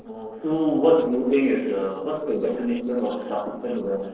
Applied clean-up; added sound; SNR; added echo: neural separator model SepFormer DNS4.